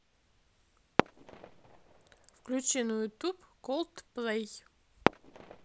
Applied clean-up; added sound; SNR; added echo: none; Fireworks; 0 dB; none.